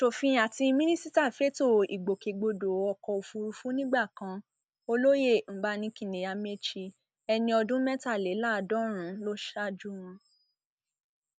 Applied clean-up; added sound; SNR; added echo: none; none; none; none.